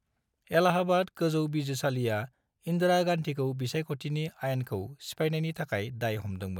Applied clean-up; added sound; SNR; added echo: none; none; none; none.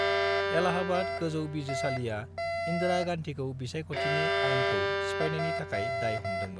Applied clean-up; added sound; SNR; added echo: none; Bowed string instrument + Alarm; -2 dB; none.